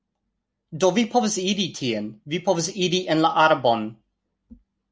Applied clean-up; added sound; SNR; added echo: none; none; none; none.